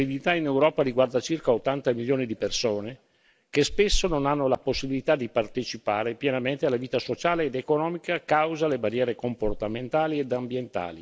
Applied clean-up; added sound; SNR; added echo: none; none; none; none.